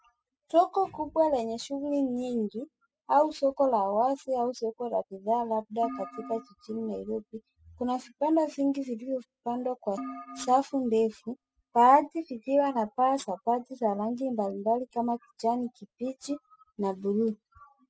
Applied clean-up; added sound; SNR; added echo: classical method spectral subtraction.